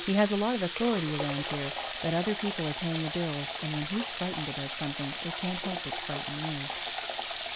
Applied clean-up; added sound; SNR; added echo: none; Water tap, faucet / Water; -2 dB; none.